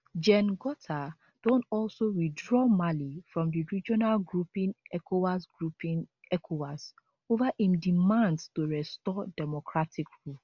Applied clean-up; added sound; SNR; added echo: none; none; none; none.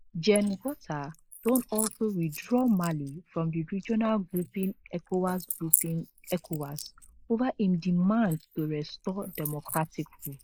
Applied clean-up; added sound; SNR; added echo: neural mask model Resemble Enhance denoiser.